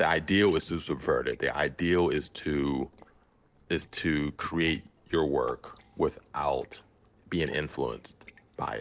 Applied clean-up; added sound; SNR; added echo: neural separator model SepFormer DNS4.